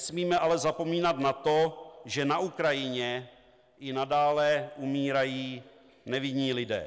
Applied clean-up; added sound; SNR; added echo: none; none; none; none.